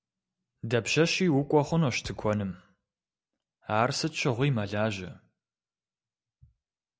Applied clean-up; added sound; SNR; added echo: none; Thump, thud; 20 dB; none.